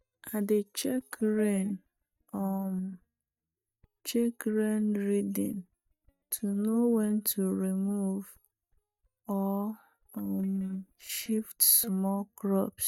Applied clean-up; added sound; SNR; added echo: neural mask model DeepFilterNet 3.